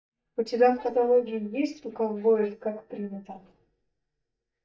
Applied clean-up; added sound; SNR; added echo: neural mask model DeepFilterNet 3.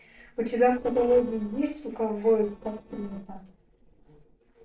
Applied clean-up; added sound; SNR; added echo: neural separator model SepFormer DNS4.